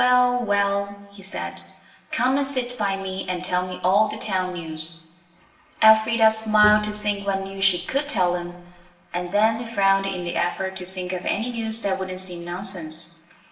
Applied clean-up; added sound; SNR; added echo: none; Bowed string instrument; 12 dB; reverberation time 1.0 s.